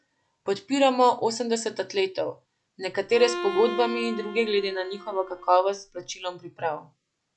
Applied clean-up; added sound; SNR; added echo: none; Bowed string instrument; 10 dB; none.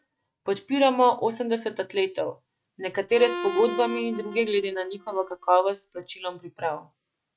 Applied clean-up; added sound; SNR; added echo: neural mask model RNNoise.